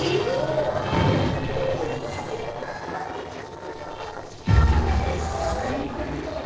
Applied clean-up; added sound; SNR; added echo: neural separator model SepFormer DNS4.